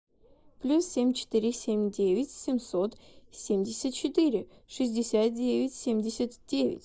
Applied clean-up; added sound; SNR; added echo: neural mask model Resemble Enhance denoiser.